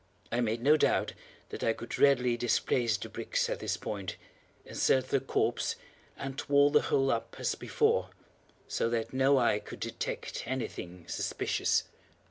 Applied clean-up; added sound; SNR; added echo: none; none; none; none.